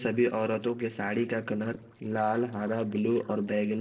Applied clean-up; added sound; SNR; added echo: neural separator model SepFormer DNS4.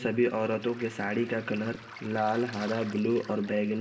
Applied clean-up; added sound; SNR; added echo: none; Waves, surf; 18 dB; reverberation time 1.8 s.